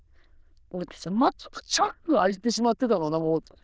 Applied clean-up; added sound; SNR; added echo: neural diffusion model UNIVERSE++.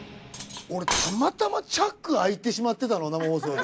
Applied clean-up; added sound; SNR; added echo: none; Cutlery, silverware; 7 dB; none.